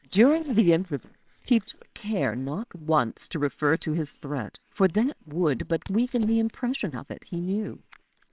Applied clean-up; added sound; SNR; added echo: neural separator model SepFormer WHAMR!.